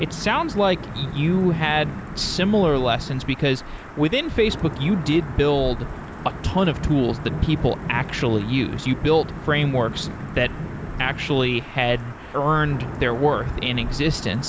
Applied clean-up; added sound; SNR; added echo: none; Thunder / Wind / Rain; 9 dB; none.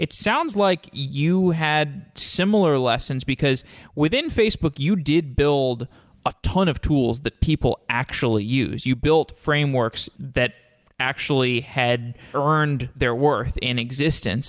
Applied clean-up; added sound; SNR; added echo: none; none; none; none.